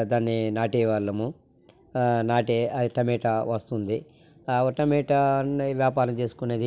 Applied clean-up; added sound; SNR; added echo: none; none; none; none.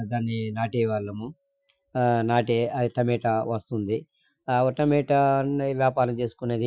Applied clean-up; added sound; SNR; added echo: classical method Wiener filter.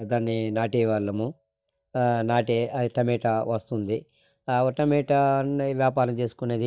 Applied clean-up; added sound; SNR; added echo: neural mask model DeepFilterNet 3.